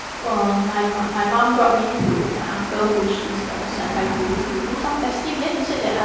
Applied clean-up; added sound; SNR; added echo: none; Water; 7 dB; reverberation time 1.3 s.